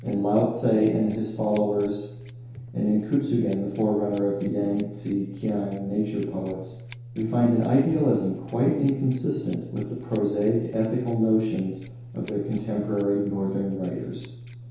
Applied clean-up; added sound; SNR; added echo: none; Scissors; 15 dB; reverberation time 0.8 s.